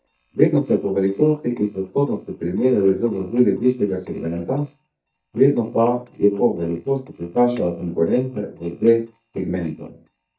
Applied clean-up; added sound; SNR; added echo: neural mask model DeepFilterNet 3.